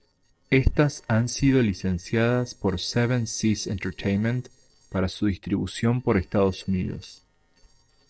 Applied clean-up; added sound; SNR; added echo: neural separator model SepFormer DNS4.